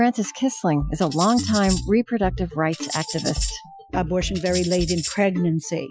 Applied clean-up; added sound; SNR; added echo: classical method Wiener filter.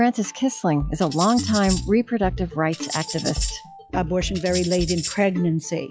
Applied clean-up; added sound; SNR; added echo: classical method log-MMSE.